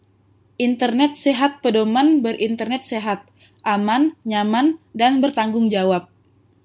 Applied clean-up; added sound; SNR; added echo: none; none; none; none.